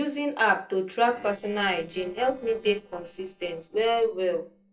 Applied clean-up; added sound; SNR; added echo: neural separator model SepFormer DNS4.